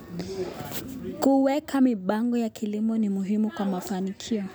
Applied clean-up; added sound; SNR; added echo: none; none; none; none.